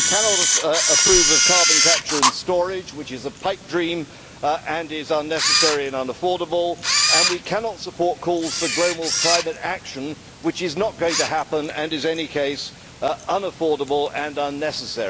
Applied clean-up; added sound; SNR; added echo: none; Camera; -1 dB; none.